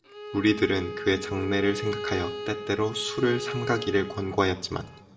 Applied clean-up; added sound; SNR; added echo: none; Bowed string instrument; 9 dB; reverberation time 1.1 s.